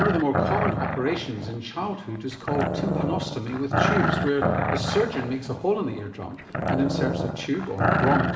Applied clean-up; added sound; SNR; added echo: none; Growling; -1 dB; reverberation time 2.3 s.